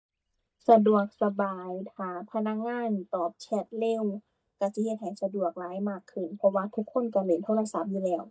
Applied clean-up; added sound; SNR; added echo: neural mask model DeepFilterNet 3.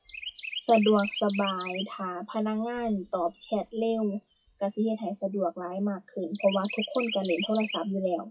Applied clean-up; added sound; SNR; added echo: classical method WPE with log-MMSE.